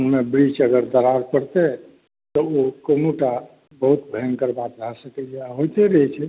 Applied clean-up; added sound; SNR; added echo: none; none; none; none.